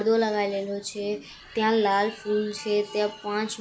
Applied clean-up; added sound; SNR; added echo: none; none; none; none.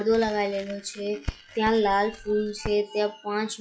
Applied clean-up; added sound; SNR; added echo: classical method log-MMSE.